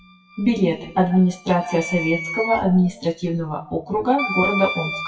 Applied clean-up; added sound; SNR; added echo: classical method WPE with log-MMSE.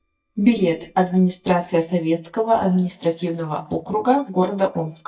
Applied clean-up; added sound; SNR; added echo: neural mask model DeepFilterNet 3.